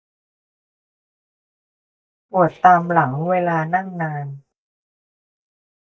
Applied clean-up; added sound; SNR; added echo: neural mask model DeepFilterNet 3.